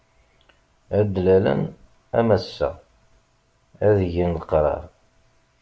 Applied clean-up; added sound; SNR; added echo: none; none; none; none.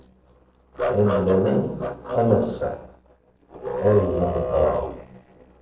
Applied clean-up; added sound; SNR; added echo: neural separator model SepFormer DNS4.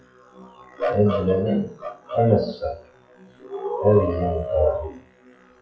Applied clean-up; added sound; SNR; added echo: classical method WPE with log-MMSE.